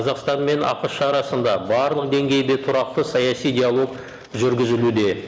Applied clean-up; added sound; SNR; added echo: none; none; none; none.